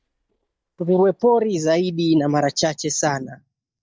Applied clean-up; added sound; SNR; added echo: neural mask model DeepFilterNet 3.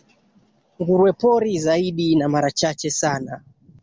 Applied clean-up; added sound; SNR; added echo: none; none; none; none.